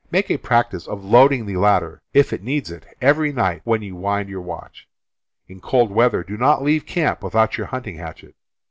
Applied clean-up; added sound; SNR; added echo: none; none; none; none.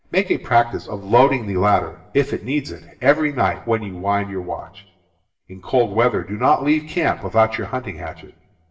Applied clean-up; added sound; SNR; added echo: none; none; none; reverberation time 0.7 s.